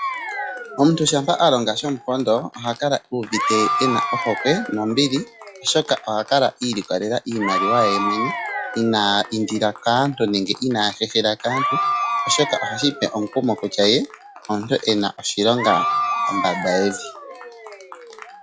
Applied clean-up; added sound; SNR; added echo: classical method log-MMSE.